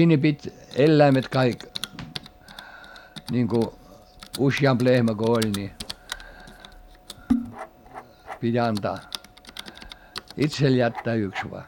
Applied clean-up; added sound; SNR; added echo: none; Typing; 13 dB; none.